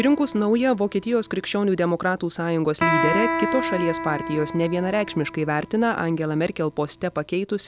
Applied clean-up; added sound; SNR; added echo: none; Electric guitar; 7 dB; none.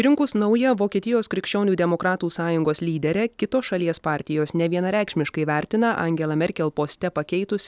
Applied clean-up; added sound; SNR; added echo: none; none; none; none.